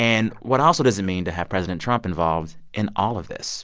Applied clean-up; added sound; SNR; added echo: none; none; none; none.